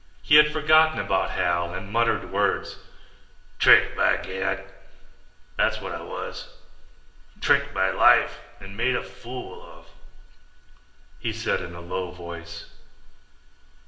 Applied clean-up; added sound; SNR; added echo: none; none; none; reverberation time 1.2 s.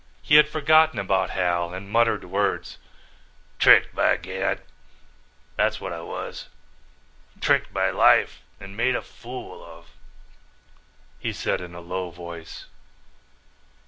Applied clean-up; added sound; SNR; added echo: none; none; none; none.